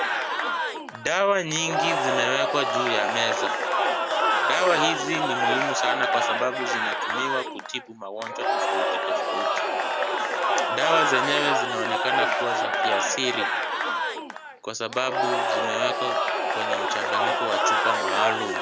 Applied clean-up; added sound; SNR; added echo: none; Crowd / Cheering; -4 dB; none.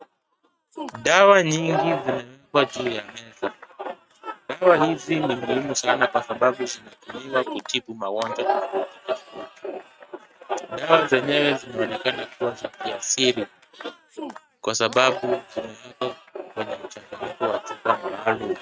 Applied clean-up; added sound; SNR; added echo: neural mask model RNNoise.